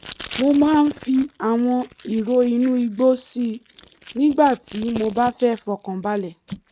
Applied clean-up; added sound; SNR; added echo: neural mask model RNNoise.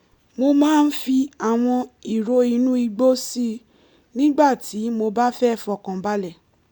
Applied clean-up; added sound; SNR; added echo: none; none; none; none.